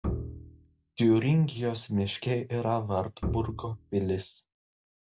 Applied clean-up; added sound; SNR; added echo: none; Bowed string instrument; 8 dB; none.